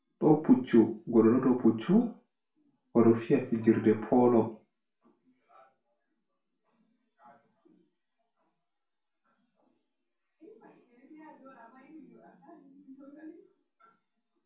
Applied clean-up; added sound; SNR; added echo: none; none; none; reverberation time 0.3 s.